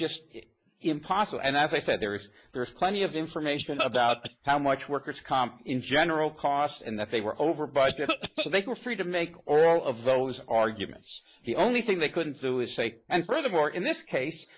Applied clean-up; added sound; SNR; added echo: neural mask model Resemble Enhance denoiser.